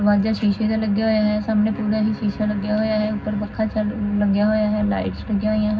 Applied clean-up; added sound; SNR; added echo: none; Wind instrument, woodwind instrument; 19 dB; reverberation time 0.4 s.